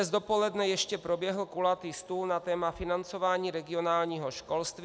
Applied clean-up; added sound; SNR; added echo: none; none; none; none.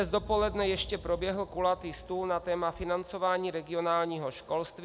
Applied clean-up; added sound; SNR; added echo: none; Boom; 16 dB; none.